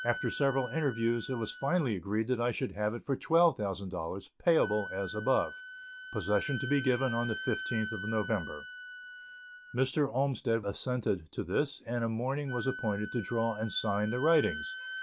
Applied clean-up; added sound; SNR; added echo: none; Wind instrument, woodwind instrument; 12 dB; none.